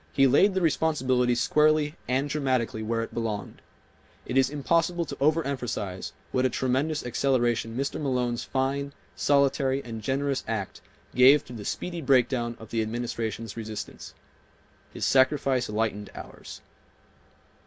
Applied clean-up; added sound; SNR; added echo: none; none; none; none.